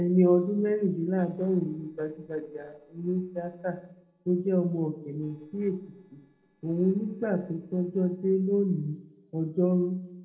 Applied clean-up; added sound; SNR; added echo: neural separator model SepFormer DNS4.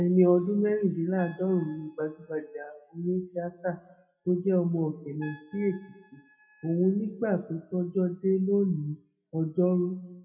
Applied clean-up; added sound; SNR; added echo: classical method WPE with log-MMSE.